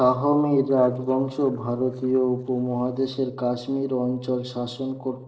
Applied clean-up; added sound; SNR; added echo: neural separator model SepFormer DNS4.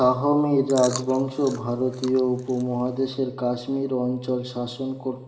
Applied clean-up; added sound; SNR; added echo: none; Chewing, mastication; 16 dB; reverberation time 1.4 s.